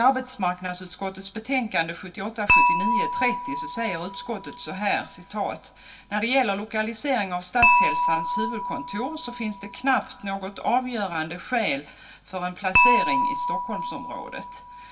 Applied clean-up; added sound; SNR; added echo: none; Dishes, pots, and pans / Chink, clink; -1 dB; reverberation time 0.2 s.